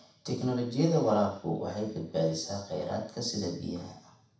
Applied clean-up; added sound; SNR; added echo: none; none; none; reverberation time 0.7 s.